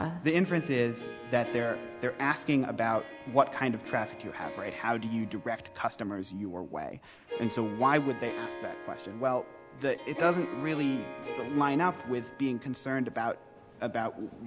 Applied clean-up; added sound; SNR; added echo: none; Harp; 12 dB; none.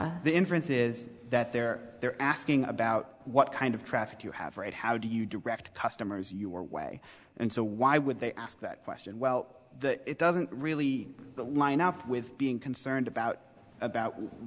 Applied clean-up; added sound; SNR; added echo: none; none; none; none.